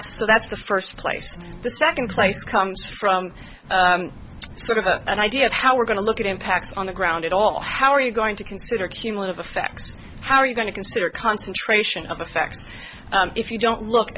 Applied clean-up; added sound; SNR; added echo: none; none; none; none.